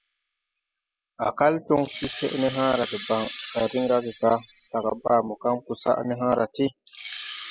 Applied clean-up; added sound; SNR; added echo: classical method spectral subtraction.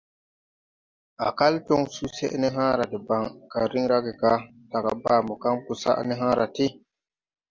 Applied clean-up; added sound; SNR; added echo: none; none; none; none.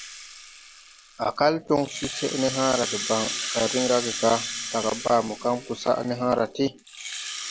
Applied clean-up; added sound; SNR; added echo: none; Rattle (instrument); 8 dB; none.